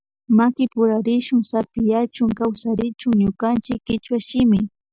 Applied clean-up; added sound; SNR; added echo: none; none; none; none.